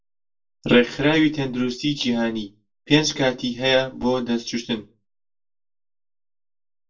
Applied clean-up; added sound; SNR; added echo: none; none; none; reverberation time 0.2 s.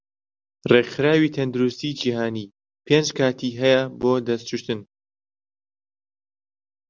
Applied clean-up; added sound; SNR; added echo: none; none; none; none.